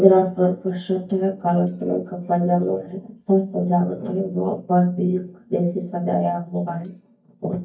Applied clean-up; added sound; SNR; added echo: neural mask model DeepFilterNet 3.